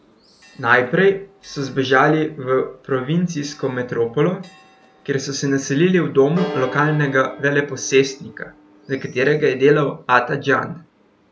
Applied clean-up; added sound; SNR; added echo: none; Church bell; 19 dB; none.